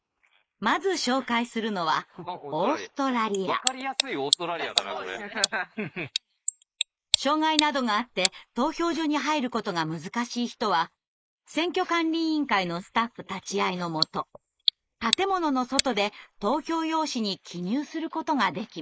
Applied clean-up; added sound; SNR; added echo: neural mask model Resemble Enhance denoiser.